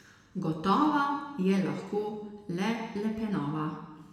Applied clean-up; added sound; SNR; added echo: none; none; none; reverberation time 1.3 s.